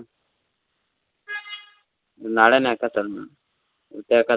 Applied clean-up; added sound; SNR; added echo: none; none; none; none.